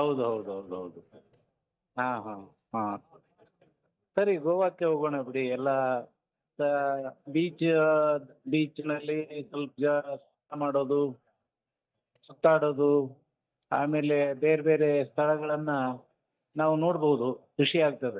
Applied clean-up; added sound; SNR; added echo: neural mask model DeepFilterNet 3.